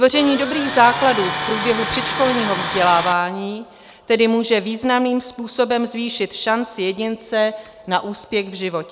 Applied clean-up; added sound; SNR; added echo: none; Tools; 5 dB; none.